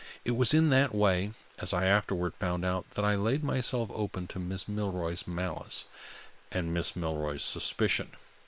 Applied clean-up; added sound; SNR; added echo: neural separator model SepFormer WHAM!.